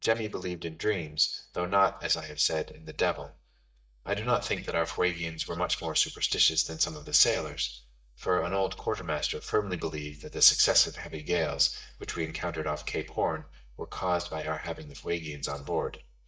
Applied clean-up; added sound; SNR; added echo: neural mask model DeepFilterNet 3.